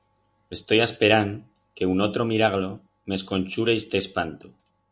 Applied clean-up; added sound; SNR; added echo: none; none; none; none.